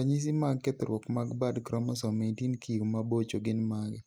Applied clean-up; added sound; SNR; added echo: neural mask model Resemble Enhance denoiser.